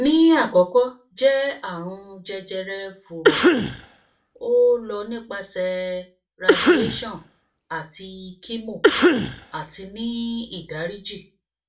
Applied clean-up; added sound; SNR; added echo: none; Cough; -3 dB; reverberation time 0.3 s.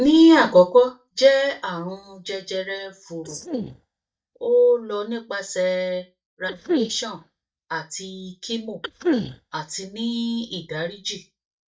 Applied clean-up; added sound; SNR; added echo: neural mask model DeepFilterNet 3.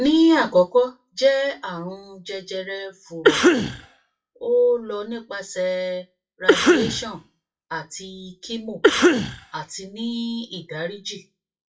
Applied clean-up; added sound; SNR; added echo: classical method WPE with log-MMSE.